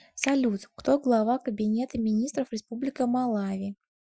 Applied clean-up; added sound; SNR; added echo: classical method Wiener filter.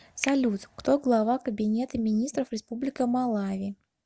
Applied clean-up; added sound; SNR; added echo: none; Finger snapping; 17 dB; none.